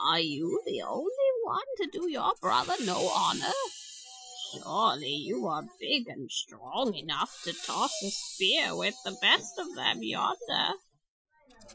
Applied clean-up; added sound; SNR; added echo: classical method Wiener filter.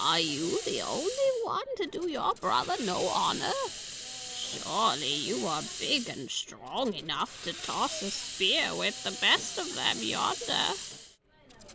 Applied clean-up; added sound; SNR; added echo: none; Hiss; 9 dB; none.